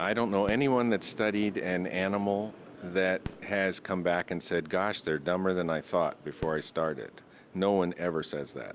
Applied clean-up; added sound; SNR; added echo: none; Fireworks; 20 dB; none.